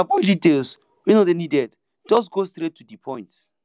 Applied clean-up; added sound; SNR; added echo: none; none; none; none.